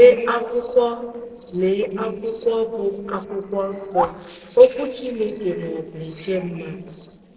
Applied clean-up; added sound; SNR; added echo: neural separator model SepFormer DNS4.